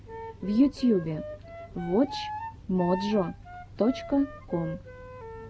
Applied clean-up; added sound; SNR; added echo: none; Wind instrument, woodwind instrument; 12 dB; none.